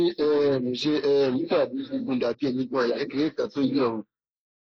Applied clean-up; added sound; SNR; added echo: neural mask model Resemble Enhance denoiser.